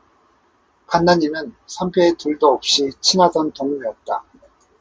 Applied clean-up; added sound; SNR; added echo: none; none; none; none.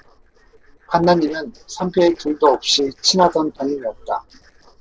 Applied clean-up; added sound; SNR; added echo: neural separator model SepFormer DNS4.